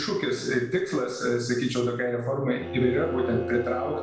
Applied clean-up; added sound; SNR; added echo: none; Bowed string instrument; 10 dB; reverberation time 0.4 s.